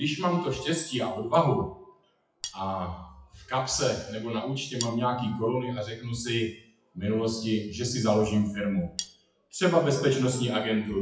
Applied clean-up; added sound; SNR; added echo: classical method WPE with log-MMSE.